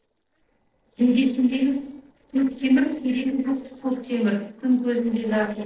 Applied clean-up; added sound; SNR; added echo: neural separator model SepFormer DNS4.